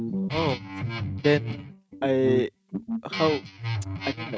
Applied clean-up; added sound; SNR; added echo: neural mask model RNNoise.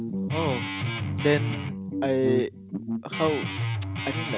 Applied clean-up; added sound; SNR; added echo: none; Guitar; 1 dB; none.